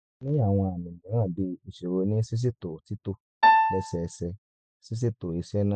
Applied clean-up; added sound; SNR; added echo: classical method spectral subtraction.